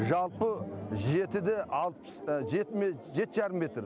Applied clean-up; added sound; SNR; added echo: none; none; none; none.